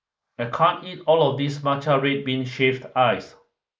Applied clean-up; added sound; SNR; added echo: neural mask model Resemble Enhance denoiser.